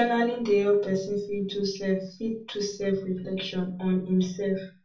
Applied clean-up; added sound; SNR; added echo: none; none; none; reverberation time 0.3 s.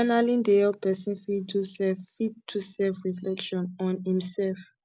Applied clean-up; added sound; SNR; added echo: none; none; none; none.